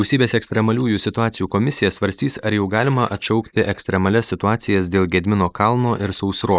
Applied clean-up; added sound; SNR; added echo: neural mask model Resemble Enhance denoiser.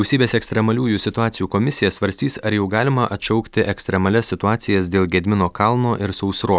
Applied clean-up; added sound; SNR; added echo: none; none; none; none.